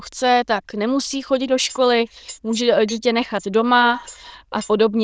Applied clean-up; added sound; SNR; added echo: neural diffusion model UNIVERSE++.